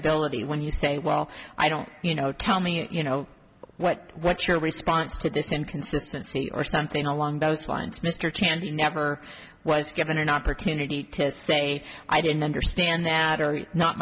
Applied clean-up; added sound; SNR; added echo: none; none; none; none.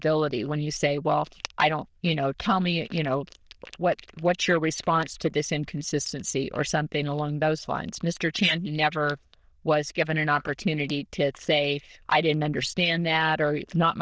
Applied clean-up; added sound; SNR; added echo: neural diffusion model UNIVERSE++.